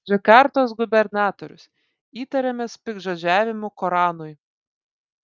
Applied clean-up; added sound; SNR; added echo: none; none; none; none.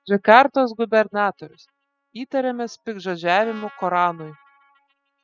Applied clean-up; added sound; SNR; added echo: classical method spectral subtraction.